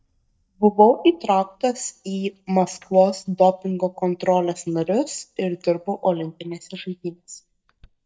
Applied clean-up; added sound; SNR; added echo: neural mask model DeepFilterNet 3.